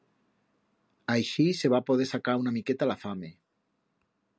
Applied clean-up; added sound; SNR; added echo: none; none; none; none.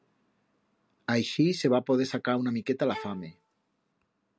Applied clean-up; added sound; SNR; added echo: none; Bowed string instrument; 15 dB; none.